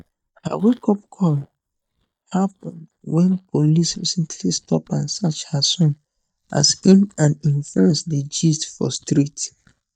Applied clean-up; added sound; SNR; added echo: neural mask model DeepFilterNet 3.